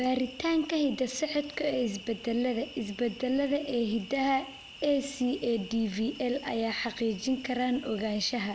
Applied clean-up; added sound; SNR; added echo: none; Cricket; 18 dB; none.